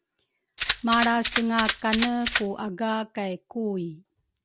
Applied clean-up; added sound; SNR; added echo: none; Rattle (instrument); 2 dB; none.